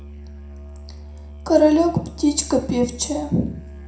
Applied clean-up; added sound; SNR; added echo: none; Musical instrument; 15 dB; reverberation time 0.5 s.